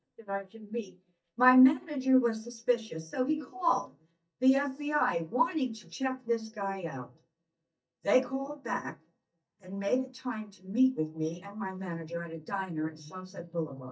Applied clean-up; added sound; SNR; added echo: neural mask model DeepFilterNet 3.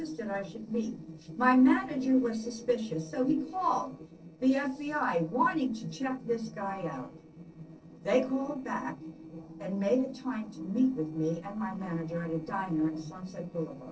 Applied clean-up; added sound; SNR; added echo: neural separator model SepFormer DNS4.